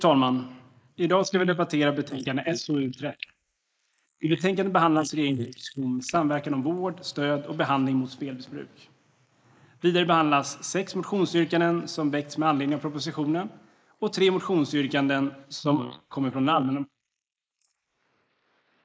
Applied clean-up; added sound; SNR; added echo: neural mask model Resemble Enhance denoiser.